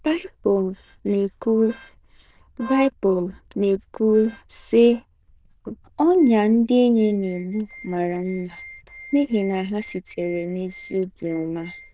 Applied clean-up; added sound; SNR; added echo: neural diffusion model UNIVERSE++.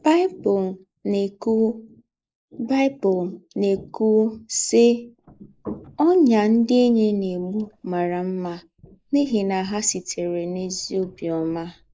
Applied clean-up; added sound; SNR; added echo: neural mask model Resemble Enhance denoiser.